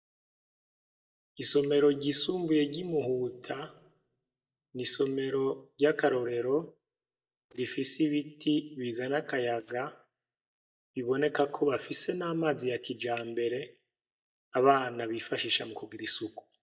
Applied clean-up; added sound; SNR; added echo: neural mask model DeepFilterNet 3.